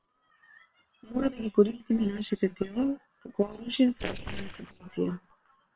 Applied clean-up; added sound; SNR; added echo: neural separator model SepFormer WHAM!.